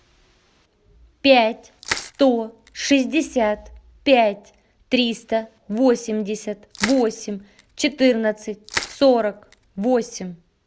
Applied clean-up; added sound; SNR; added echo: none; Crushing; 12 dB; none.